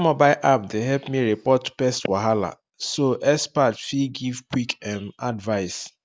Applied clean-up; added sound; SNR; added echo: none; none; none; none.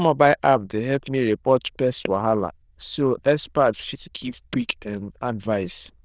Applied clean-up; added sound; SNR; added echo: neural diffusion model UNIVERSE++.